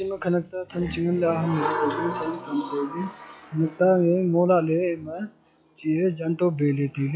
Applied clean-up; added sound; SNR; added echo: classical method log-MMSE.